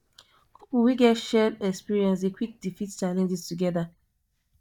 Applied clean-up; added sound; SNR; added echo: neural mask model DeepFilterNet 3.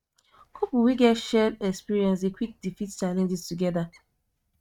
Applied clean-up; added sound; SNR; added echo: neural mask model RNNoise.